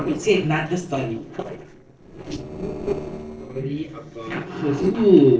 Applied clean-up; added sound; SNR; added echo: neural separator model SepFormer DNS4.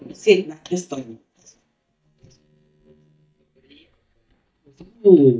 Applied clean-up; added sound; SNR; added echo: neural mask model DeepFilterNet 3.